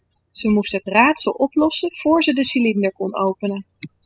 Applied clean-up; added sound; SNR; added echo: classical method spectral subtraction.